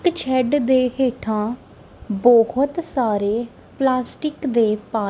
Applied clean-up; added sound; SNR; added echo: none; none; none; none.